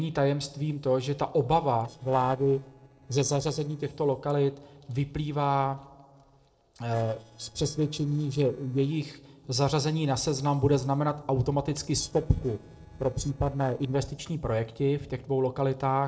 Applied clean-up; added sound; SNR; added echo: neural separator model SepFormer DNS4.